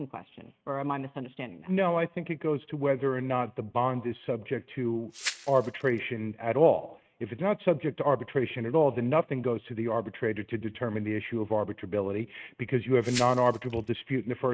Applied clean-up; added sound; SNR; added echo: neural mask model RNNoise.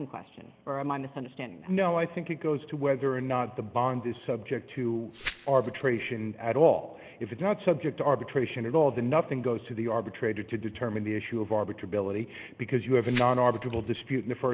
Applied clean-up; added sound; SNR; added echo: none; Glass; 12 dB; none.